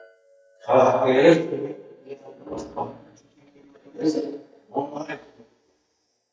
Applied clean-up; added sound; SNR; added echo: neural mask model DeepFilterNet 3.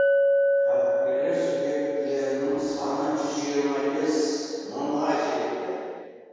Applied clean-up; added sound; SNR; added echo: none; Chink, clink; -1 dB; reverberation time 2.2 s.